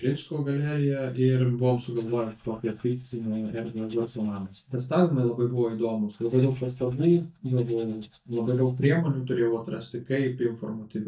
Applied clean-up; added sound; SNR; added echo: neural mask model DeepFilterNet 3.